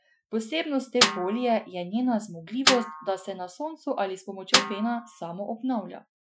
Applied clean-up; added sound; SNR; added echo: classical method Wiener filter.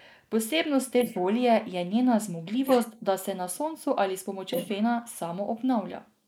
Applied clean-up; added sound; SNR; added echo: neural mask model Resemble Enhance denoiser.